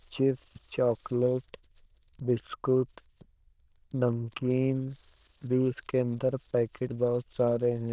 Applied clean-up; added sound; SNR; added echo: neural diffusion model UNIVERSE++.